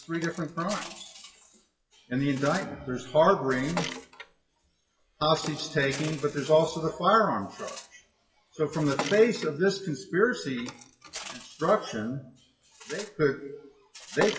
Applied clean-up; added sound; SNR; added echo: classical method WPE with log-MMSE.